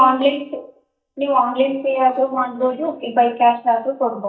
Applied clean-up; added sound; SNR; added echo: neural mask model DeepFilterNet 3.